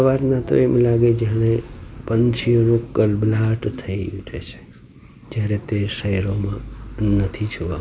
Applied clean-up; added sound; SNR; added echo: none; none; none; none.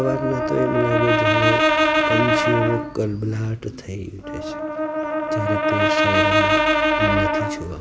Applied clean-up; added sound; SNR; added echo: none; Brass instrument; -5 dB; none.